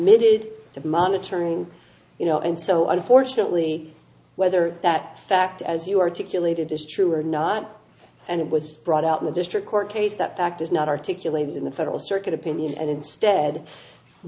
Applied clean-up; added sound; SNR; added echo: none; none; none; none.